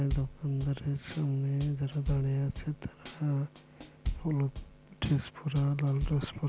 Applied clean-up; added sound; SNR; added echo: none; Drum kit; 9 dB; none.